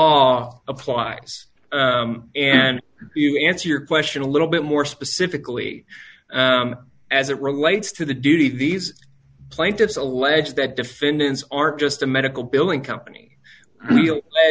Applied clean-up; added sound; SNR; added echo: none; none; none; none.